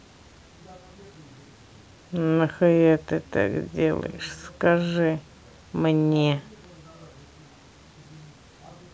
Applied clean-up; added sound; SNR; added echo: none; none; none; none.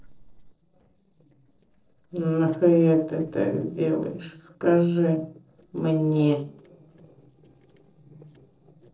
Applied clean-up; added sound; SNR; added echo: neural separator model SepFormer DNS4.